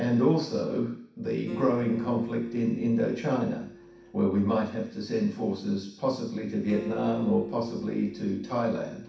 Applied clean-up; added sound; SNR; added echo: none; Acoustic guitar; 16 dB; reverberation time 0.6 s.